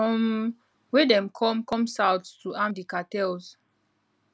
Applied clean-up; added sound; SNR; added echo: none; none; none; none.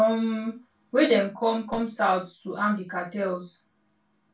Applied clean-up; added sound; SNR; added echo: none; none; none; reverberation time 0.2 s.